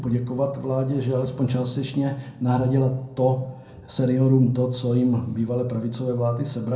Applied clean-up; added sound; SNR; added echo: none; none; none; reverberation time 0.6 s.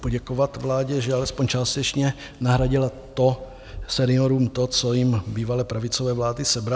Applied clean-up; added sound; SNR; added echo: none; none; none; none.